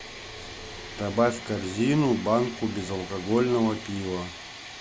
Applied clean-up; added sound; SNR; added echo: none; none; none; none.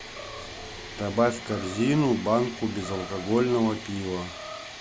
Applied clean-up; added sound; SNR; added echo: none; Animal; 19 dB; none.